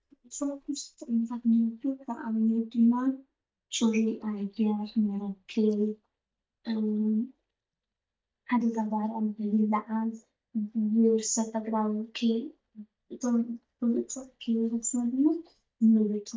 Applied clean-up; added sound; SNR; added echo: neural mask model DeepFilterNet 3.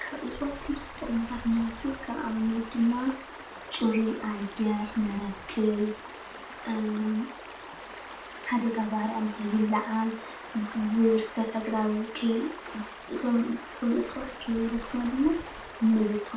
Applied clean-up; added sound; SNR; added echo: none; Stream; 13 dB; reverberation time 0.3 s.